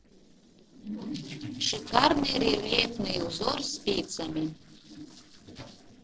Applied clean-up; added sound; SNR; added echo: neural separator model SepFormer DNS4.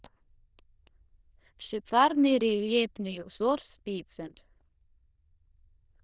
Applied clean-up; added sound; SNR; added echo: neural diffusion model UNIVERSE++.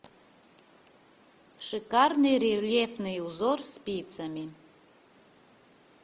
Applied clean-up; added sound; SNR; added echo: none; none; none; none.